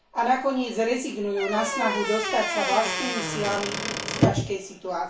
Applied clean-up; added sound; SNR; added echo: none; Squeak / Wood; 1 dB; reverberation time 0.3 s.